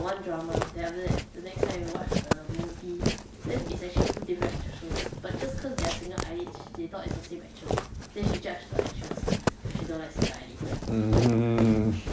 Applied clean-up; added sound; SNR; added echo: none; Walk, footsteps; 0 dB; none.